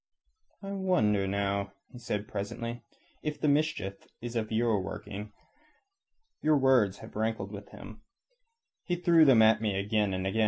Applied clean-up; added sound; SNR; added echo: none; none; none; none.